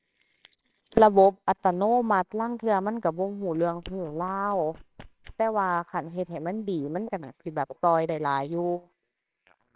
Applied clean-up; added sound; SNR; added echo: neural separator model SepFormer WHAMR!.